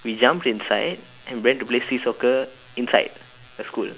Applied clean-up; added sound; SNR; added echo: none; none; none; none.